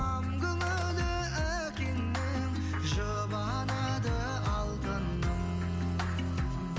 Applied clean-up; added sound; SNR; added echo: none; Slam / Engine starting; 13 dB; none.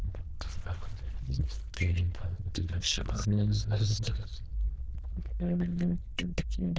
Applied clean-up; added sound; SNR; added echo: neural diffusion model UNIVERSE++.